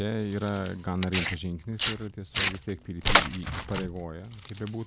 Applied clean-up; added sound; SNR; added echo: none; Tearing; -3 dB; none.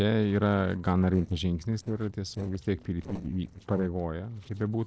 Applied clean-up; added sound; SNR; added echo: neural separator model SepFormer DNS4.